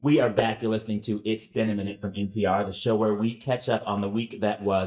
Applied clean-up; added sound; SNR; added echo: neural mask model DeepFilterNet 3.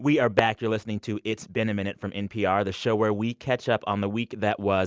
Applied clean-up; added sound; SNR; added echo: none; none; none; none.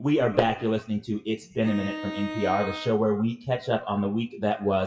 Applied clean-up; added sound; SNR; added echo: classical method WPE with log-MMSE.